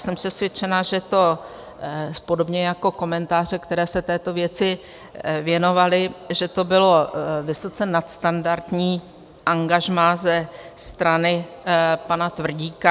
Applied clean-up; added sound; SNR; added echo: none; none; none; none.